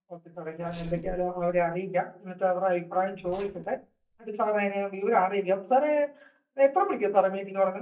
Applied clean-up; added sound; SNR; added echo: neural mask model DeepFilterNet 3.